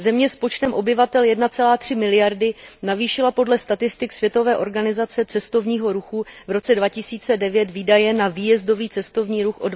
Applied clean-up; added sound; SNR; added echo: none; none; none; none.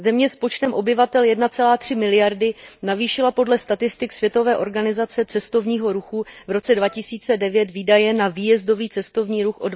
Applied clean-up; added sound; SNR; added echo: neural mask model DeepFilterNet 3.